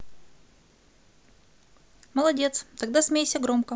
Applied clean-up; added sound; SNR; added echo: none; none; none; none.